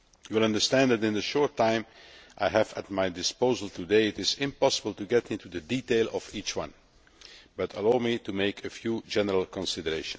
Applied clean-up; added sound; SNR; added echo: none; none; none; none.